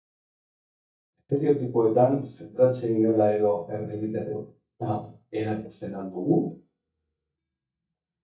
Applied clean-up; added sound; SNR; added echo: neural mask model DeepFilterNet 3.